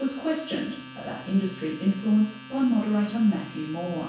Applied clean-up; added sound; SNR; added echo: none; Domestic sounds, home sounds; 17 dB; reverberation time 0.7 s.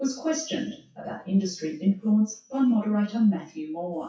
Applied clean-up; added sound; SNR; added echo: classical method WPE with log-MMSE.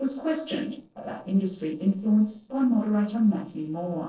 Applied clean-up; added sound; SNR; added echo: neural separator model SepFormer DNS4.